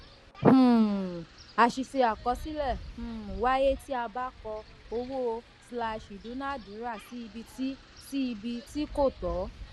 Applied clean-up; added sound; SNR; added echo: none; Wind; 16 dB; none.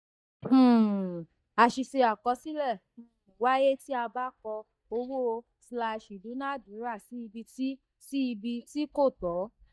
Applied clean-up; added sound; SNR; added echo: neural mask model DeepFilterNet 3.